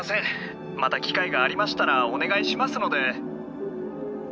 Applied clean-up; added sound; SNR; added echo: none; none; none; none.